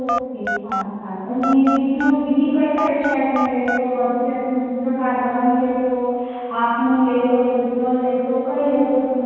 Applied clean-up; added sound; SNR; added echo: none; Telephone; 7 dB; reverberation time 2.1 s.